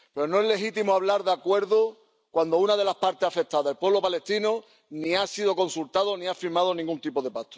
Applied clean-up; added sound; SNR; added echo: none; none; none; none.